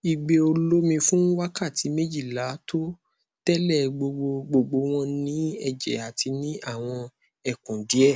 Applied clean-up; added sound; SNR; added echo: none; none; none; none.